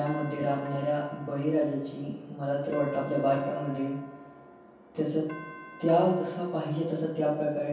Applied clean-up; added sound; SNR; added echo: none; Doorbell; 18 dB; reverberation time 0.7 s.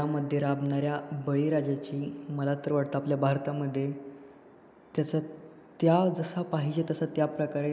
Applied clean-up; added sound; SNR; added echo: none; none; none; none.